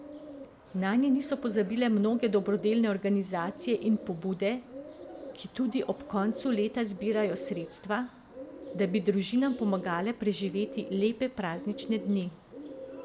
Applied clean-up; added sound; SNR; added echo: none; Bird; 14 dB; none.